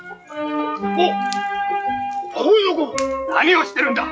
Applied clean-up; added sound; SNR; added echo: classical method log-MMSE.